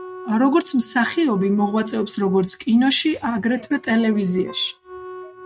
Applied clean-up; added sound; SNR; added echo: neural mask model RNNoise.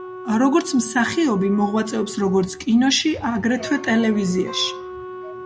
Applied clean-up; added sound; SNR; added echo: none; Wind instrument, woodwind instrument + Wind instrument, woodwind instrument; 14 dB; none.